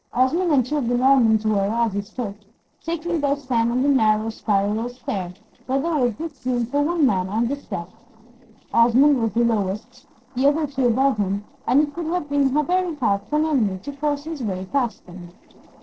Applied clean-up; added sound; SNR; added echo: neural separator model SepFormer DNS4.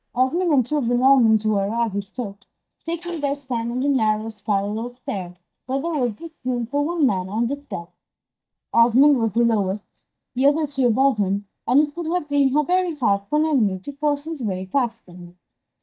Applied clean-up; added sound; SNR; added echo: neural mask model DeepFilterNet 3.